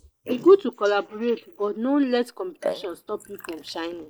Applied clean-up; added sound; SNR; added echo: neural mask model Resemble Enhance denoiser.